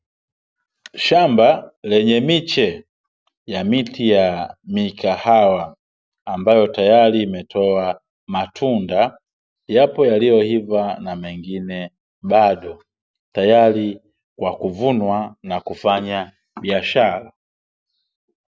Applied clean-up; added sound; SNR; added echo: none; none; none; none.